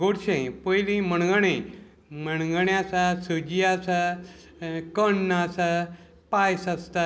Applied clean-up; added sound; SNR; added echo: none; none; none; none.